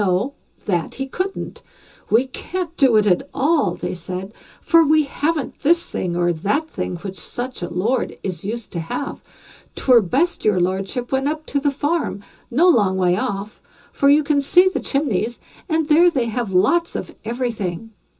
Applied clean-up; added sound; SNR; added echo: none; none; none; reverberation time 0.2 s.